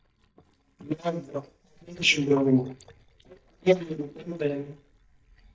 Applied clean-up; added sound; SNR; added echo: neural mask model DeepFilterNet 3.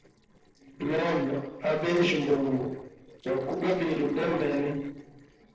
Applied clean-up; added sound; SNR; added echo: neural separator model SepFormer DNS4.